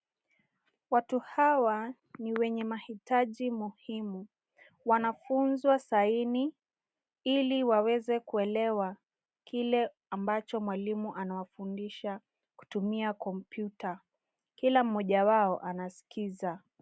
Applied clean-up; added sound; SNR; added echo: none; none; none; none.